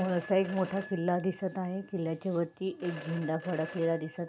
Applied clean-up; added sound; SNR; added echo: none; Telephone; 16 dB; none.